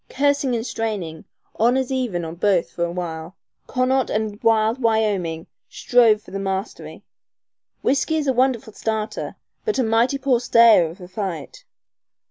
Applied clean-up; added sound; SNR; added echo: none; none; none; none.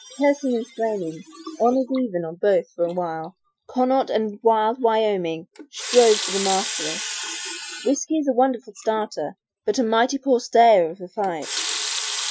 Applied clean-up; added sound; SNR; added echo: classical method Wiener filter.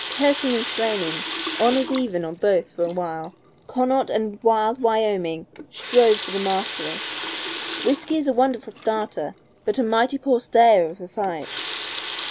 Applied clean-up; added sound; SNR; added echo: none; Water tap, faucet; 7 dB; none.